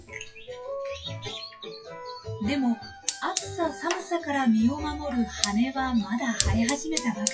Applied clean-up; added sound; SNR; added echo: classical method WPE with log-MMSE.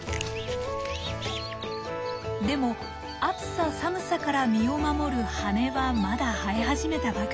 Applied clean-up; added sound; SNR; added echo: none; none; none; none.